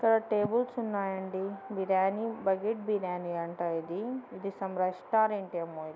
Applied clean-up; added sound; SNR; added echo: none; none; none; none.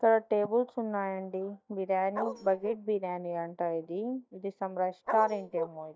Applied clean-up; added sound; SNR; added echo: neural mask model DeepFilterNet 3.